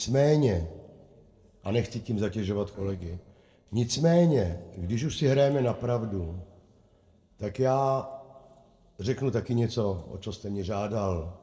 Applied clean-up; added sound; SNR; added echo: neural separator model SepFormer DNS4.